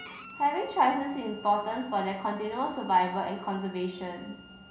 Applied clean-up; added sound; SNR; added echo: none; Bowed string instrument; 20 dB; reverberation time 2.3 s.